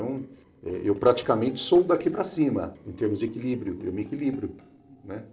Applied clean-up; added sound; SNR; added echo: neural separator model SepFormer DNS4.